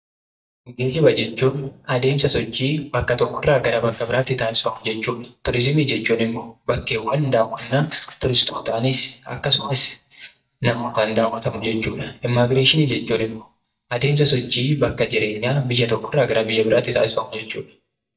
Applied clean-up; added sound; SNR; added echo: neural mask model DeepFilterNet 3.